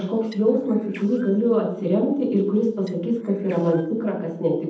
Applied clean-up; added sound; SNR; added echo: neural separator model SepFormer DNS4.